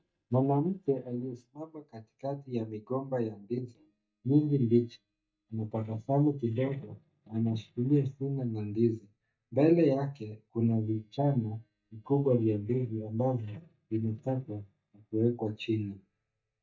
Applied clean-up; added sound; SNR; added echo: neural mask model DeepFilterNet 3.